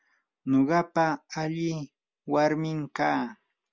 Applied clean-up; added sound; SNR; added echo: none; none; none; none.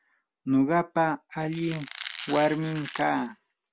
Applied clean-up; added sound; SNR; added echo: none; Squeak; 11 dB; none.